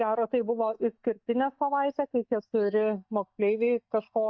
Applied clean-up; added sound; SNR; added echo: neural mask model DeepFilterNet 3.